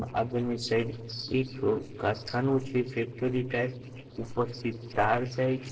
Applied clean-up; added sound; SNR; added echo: neural separator model SepFormer DNS4.